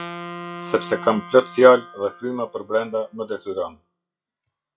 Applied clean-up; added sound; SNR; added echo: classical method log-MMSE.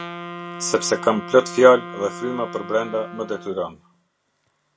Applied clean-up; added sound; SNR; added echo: none; Wind instrument, woodwind instrument; 14 dB; none.